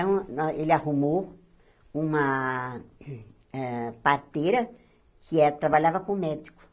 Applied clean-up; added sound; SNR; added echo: none; none; none; none.